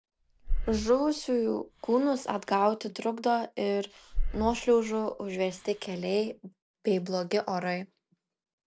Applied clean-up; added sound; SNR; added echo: none; Breathing; 6 dB; none.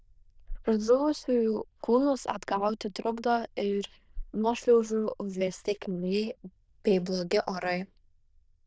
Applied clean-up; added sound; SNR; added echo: neural diffusion model UNIVERSE++.